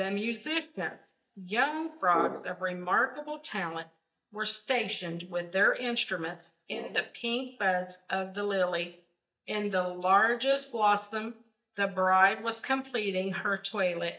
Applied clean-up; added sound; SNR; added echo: neural mask model DeepFilterNet 3.